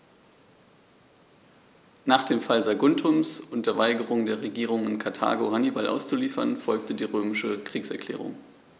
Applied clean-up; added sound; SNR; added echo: none; none; none; none.